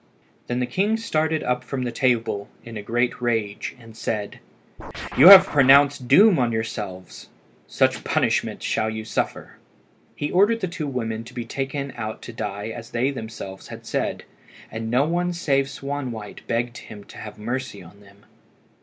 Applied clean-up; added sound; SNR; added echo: none; Scratching (performance technique); 10 dB; none.